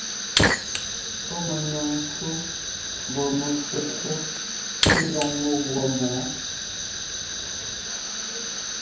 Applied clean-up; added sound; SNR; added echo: none; Fire; -3 dB; reverberation time 0.9 s.